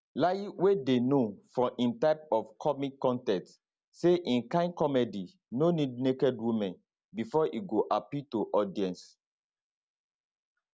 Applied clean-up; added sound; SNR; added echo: none; none; none; none.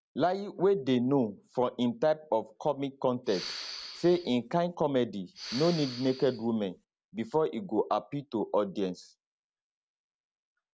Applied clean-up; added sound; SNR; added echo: none; Respiratory sounds; 12 dB; none.